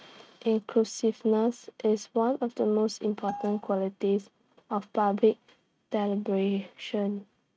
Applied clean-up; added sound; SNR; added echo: neural mask model RNNoise.